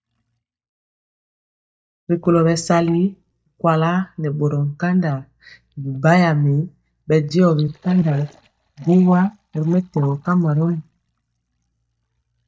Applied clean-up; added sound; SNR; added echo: neural mask model DeepFilterNet 3.